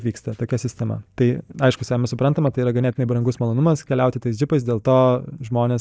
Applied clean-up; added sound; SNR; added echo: neural mask model DeepFilterNet 3.